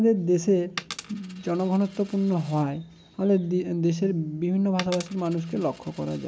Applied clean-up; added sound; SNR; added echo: none; Coin (dropping); 19 dB; none.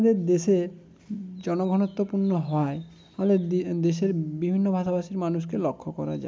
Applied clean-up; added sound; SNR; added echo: none; none; none; none.